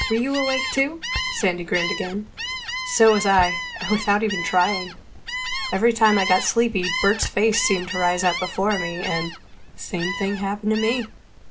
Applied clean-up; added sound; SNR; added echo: none; Gull, seagull; 7 dB; none.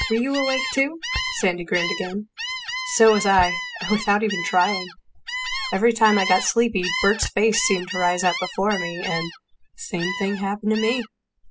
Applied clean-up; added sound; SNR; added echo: classical method spectral subtraction.